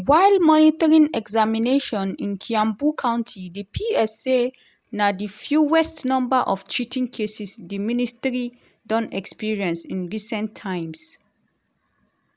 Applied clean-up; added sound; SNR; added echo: none; none; none; none.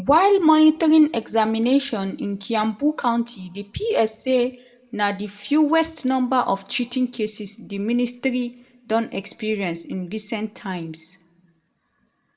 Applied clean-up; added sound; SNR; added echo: none; none; none; reverberation time 0.5 s.